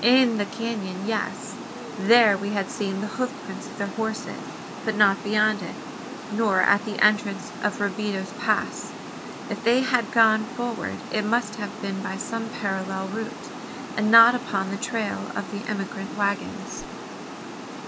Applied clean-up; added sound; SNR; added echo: none; Water; 10 dB; none.